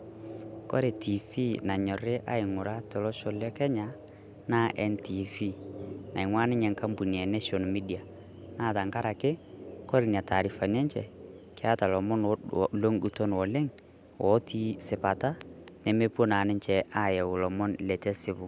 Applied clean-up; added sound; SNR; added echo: none; none; none; none.